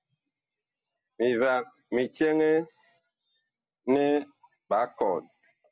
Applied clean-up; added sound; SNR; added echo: none; none; none; none.